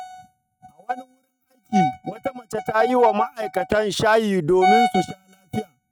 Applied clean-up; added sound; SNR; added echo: neural mask model RNNoise.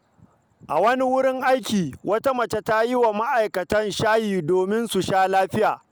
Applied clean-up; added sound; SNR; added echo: none; none; none; none.